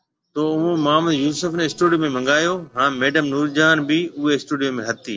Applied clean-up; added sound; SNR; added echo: neural separator model SepFormer DNS4.